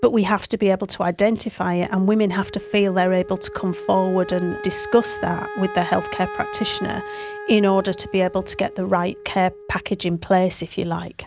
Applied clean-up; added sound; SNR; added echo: none; Wind instrument, woodwind instrument; 14 dB; none.